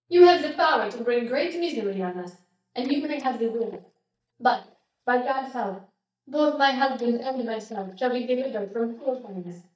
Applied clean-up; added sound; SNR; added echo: neural mask model DeepFilterNet 3.